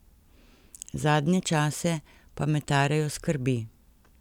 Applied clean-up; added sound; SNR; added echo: none; none; none; none.